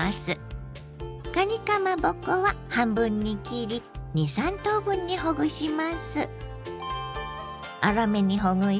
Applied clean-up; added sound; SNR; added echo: none; none; none; none.